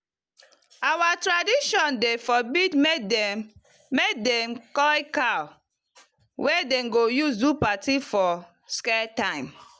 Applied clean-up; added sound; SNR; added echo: none; none; none; none.